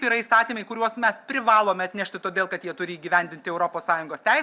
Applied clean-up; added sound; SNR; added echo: none; none; none; none.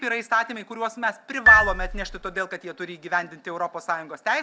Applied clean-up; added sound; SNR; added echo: none; Marimba, xylophone; -5 dB; none.